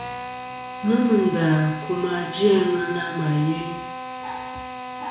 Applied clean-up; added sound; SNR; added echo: none; Drill; 10 dB; reverberation time 0.6 s.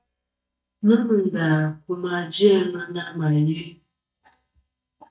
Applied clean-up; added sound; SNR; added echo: neural mask model DeepFilterNet 3.